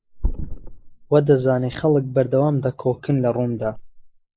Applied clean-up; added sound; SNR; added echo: neural mask model Resemble Enhance denoiser.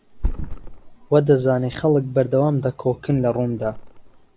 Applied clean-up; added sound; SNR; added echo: none; Thump, thud; 11 dB; none.